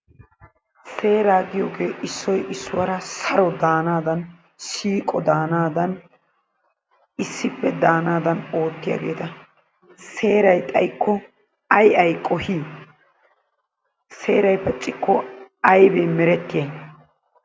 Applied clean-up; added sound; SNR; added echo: none; none; none; none.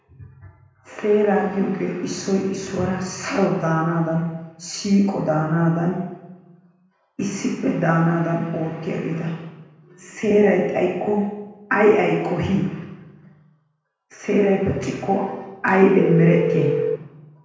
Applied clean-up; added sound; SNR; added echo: none; Telephone; 0 dB; reverberation time 1.0 s.